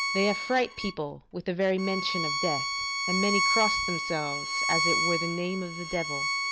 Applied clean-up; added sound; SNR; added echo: none; Bowed string instrument; -1 dB; none.